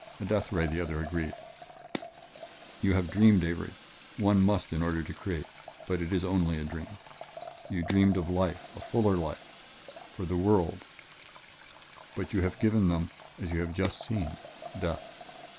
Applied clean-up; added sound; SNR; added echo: none; Liquid + Fire; 15 dB; none.